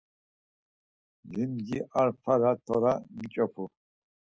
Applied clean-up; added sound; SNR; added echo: none; none; none; none.